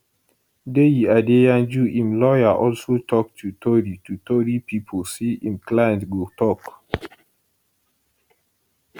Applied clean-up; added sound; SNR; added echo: none; none; none; none.